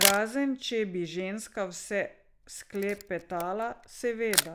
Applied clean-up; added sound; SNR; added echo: none; Camera; 3 dB; none.